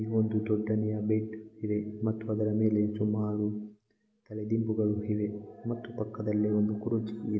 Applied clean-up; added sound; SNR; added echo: none; none; none; none.